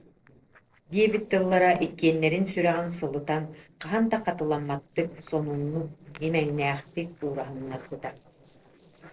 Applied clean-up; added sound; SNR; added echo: neural separator model SepFormer DNS4.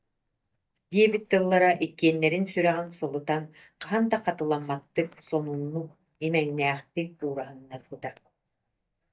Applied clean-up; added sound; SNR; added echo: neural mask model DeepFilterNet 3.